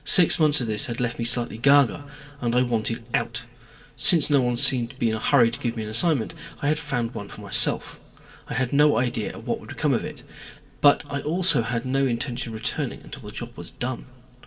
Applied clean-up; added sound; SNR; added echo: none; none; none; reverberation time 0.3 s.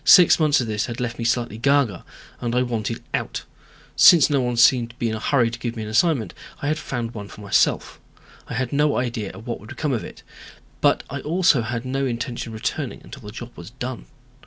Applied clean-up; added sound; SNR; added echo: none; none; none; none.